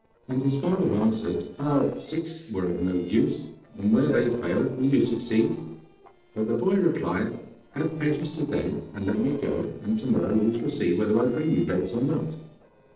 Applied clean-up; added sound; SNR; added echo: neural separator model SepFormer DNS4.